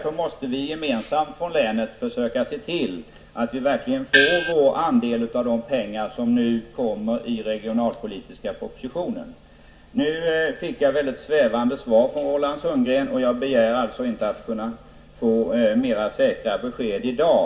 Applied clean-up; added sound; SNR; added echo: none; Gong; -5 dB; reverberation time 0.3 s.